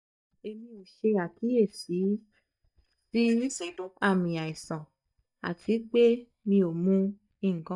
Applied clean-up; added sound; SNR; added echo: neural mask model DeepFilterNet 3.